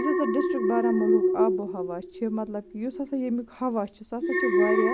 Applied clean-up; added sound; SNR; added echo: none; Alarm; -3 dB; none.